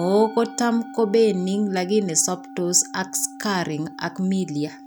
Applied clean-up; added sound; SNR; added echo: none; Musical instrument; 17 dB; none.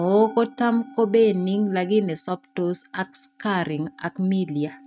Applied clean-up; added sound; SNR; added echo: neural mask model RNNoise.